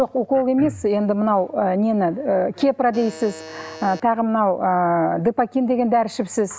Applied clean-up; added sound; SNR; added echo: none; Alarm; 18 dB; none.